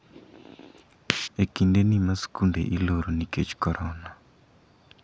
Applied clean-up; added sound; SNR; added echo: none; none; none; none.